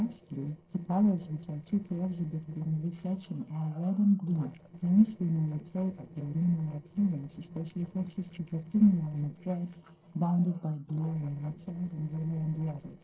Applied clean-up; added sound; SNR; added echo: neural separator model SepFormer DNS4.